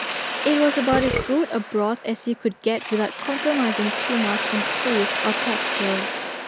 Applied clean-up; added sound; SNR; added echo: none; Burping, eructation + Mechanisms; 3 dB; none.